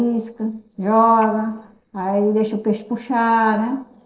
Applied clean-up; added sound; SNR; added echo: neural separator model SepFormer DNS4.